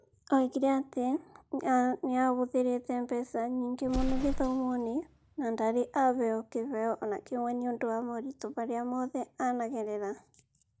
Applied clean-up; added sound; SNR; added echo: none; Explosion; 13 dB; none.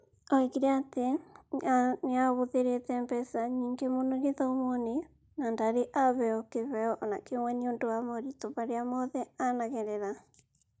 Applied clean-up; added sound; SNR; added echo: none; none; none; none.